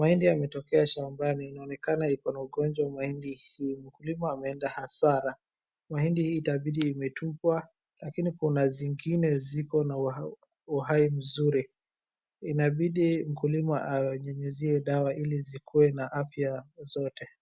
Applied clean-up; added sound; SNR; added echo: none; none; none; none.